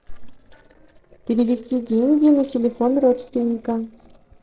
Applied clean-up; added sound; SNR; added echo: neural separator model SepFormer DNS4.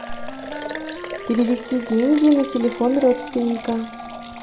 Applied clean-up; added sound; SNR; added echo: none; Liquid + Wind instrument, woodwind instrument; 11 dB; none.